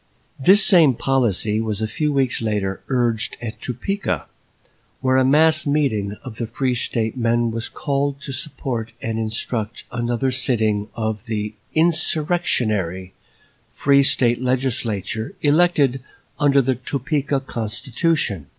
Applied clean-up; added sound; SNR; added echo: none; none; none; none.